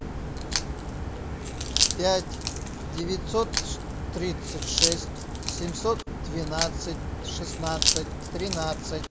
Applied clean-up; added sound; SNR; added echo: none; Crack; -3 dB; none.